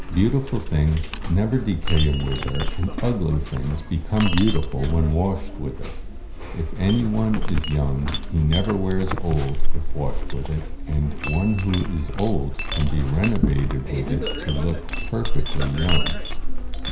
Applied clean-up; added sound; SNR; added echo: none; Chink, clink; -1 dB; reverberation time 0.5 s.